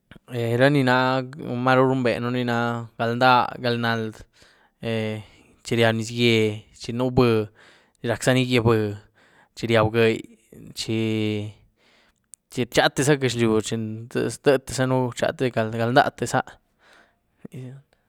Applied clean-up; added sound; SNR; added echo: none; none; none; none.